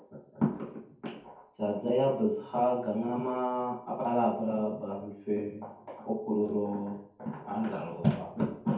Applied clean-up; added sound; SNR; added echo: none; none; none; reverberation time 0.6 s.